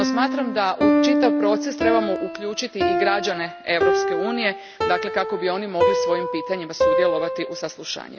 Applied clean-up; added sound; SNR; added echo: none; Piano; -2 dB; none.